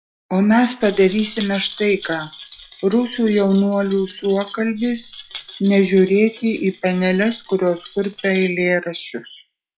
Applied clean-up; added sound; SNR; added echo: classical method log-MMSE.